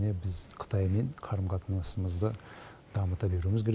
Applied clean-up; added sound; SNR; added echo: none; none; none; none.